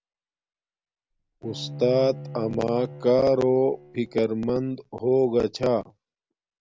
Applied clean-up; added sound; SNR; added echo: none; Bowed string instrument; 15 dB; none.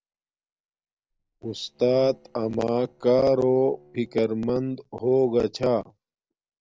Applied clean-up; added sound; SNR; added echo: neural separator model SepFormer DNS4.